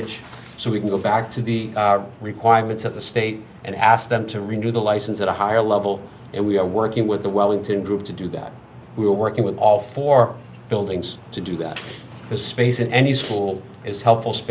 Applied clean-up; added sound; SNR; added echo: none; none; none; none.